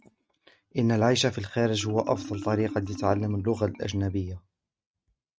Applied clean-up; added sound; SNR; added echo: neural mask model RNNoise.